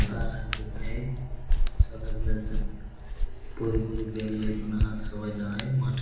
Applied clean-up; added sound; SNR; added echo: none; Hands; -5 dB; reverberation time 1.0 s.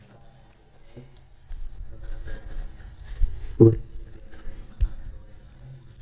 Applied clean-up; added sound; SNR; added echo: neural mask model DeepFilterNet 3.